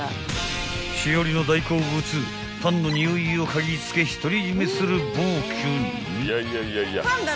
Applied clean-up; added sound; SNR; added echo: none; none; none; none.